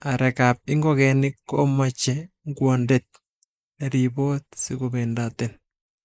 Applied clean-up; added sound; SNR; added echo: neural mask model Resemble Enhance denoiser.